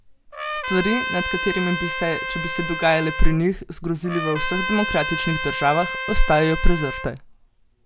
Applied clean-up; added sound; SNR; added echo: none; Trumpet; 7 dB; none.